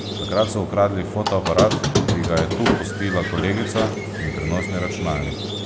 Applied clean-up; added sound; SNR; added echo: none; Squeak; 1 dB; none.